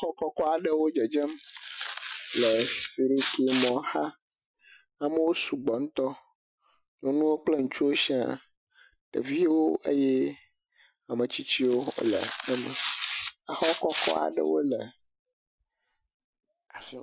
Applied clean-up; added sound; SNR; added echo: classical method Wiener filter.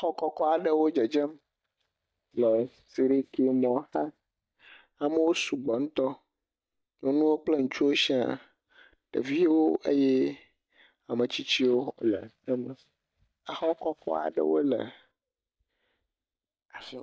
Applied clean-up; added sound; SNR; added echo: neural mask model DeepFilterNet 3.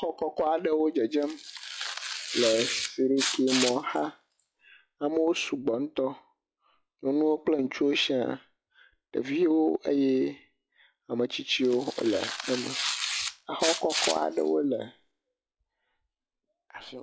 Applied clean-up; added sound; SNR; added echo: classical method log-MMSE.